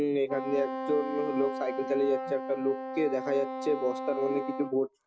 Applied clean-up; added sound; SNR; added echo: none; Wind instrument, woodwind instrument; 6 dB; none.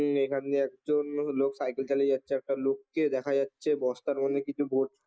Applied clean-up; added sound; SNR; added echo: neural mask model Resemble Enhance denoiser.